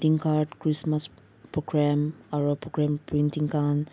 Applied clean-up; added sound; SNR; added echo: none; none; none; none.